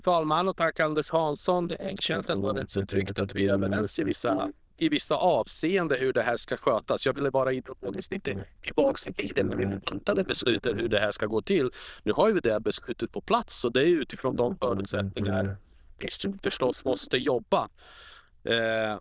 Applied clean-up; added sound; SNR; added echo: neural diffusion model UNIVERSE++.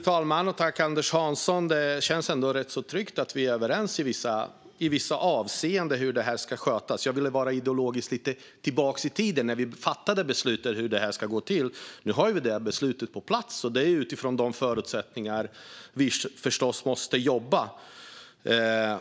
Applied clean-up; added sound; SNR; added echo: none; none; none; none.